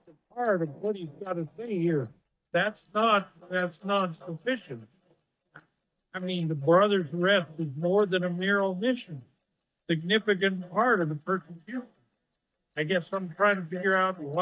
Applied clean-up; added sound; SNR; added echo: neural mask model DeepFilterNet 3.